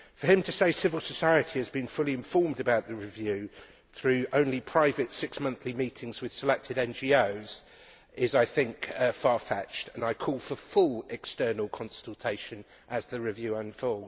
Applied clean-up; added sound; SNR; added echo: none; none; none; none.